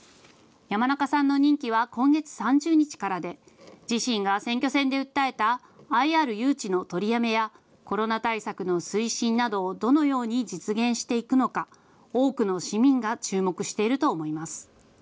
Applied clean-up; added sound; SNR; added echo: none; none; none; none.